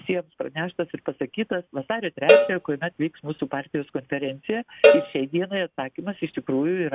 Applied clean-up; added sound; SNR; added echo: none; Cowbell; -4 dB; none.